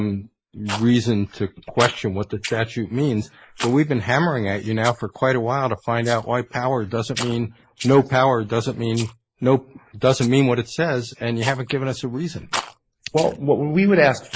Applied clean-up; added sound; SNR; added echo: neural mask model Resemble Enhance denoiser.